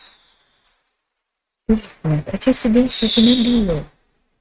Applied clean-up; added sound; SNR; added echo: neural mask model RNNoise.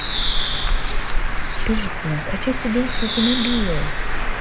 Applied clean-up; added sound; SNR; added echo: none; Bird; -5 dB; none.